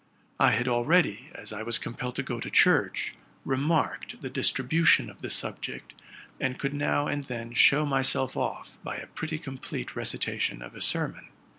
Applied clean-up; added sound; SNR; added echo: none; none; none; none.